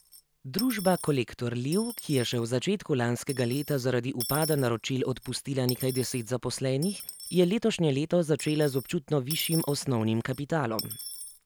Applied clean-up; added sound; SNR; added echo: none; Coin (dropping) / Dishes, pots, and pans; 13 dB; none.